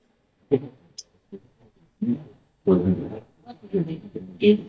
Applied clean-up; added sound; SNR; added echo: neural mask model DeepFilterNet 3.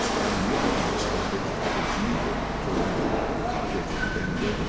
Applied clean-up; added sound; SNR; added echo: none; Rattle / Chatter / Hiss / Engine / Mechanisms; -5 dB; reverberation time 2.2 s.